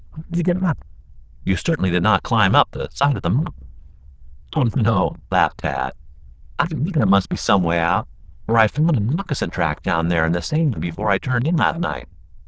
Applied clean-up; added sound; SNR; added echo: neural diffusion model UNIVERSE++.